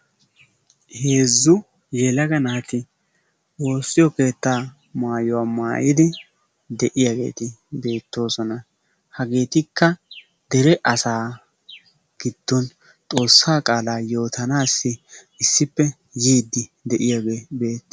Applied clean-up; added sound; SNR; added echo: none; none; none; none.